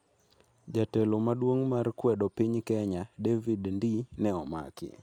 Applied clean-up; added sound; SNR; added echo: none; none; none; none.